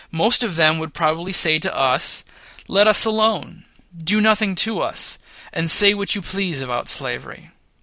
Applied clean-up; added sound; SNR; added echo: none; none; none; none.